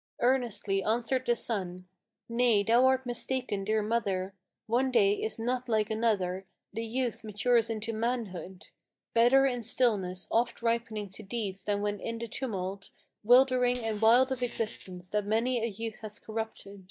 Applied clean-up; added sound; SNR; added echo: neural mask model DeepFilterNet 3.